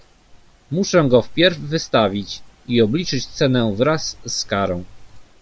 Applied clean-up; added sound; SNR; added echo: none; none; none; none.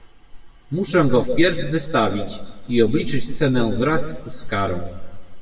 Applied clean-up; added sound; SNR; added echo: none; none; none; reverberation time 1.1 s.